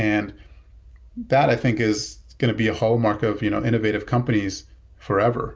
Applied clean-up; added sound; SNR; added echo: none; none; none; none.